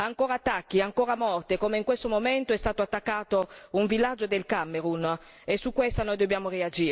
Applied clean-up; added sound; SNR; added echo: none; none; none; none.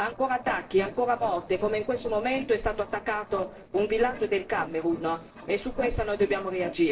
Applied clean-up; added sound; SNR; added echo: neural separator model SepFormer DNS4.